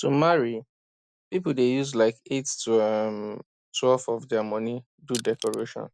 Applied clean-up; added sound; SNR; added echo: none; Crushing; 13 dB; none.